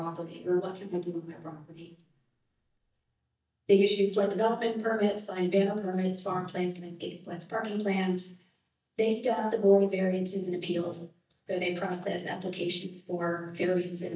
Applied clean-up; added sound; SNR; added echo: neural mask model DeepFilterNet 3.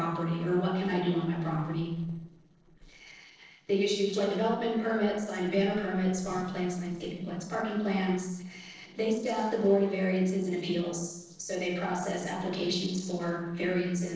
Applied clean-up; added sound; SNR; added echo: neural separator model SepFormer DNS4.